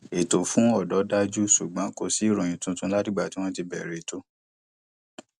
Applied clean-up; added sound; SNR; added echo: none; none; none; none.